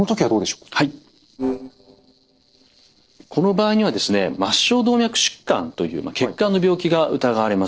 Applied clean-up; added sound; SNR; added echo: neural separator model SepFormer DNS4.